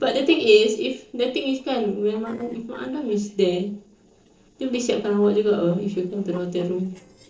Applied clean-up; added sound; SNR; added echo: neural separator model SepFormer DNS4.